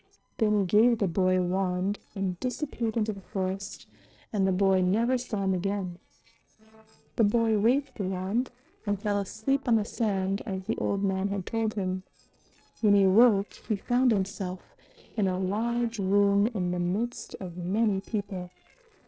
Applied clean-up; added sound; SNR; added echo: neural separator model SepFormer DNS4.